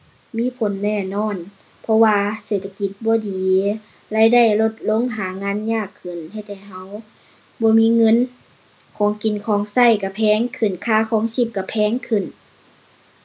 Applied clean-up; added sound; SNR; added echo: none; none; none; none.